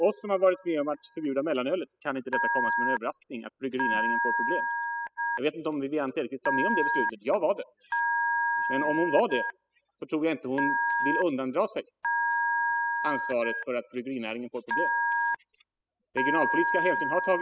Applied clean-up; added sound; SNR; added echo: classical method spectral subtraction.